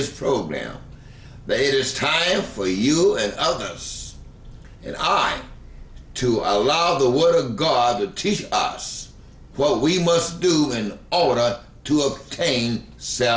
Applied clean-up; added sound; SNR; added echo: none; none; none; none.